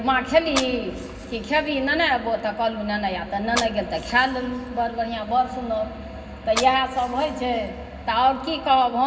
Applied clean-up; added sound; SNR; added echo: none; Fire; 13 dB; reverberation time 0.4 s.